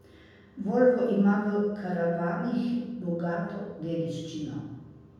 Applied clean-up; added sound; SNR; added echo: none; none; none; reverberation time 1.3 s.